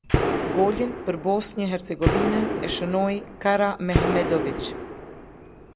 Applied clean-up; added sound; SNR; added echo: none; Gunshot, gunfire; 1 dB; none.